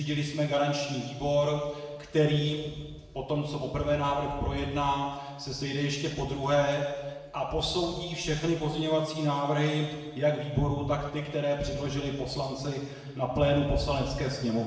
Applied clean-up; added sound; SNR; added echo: none; none; none; reverberation time 1.2 s.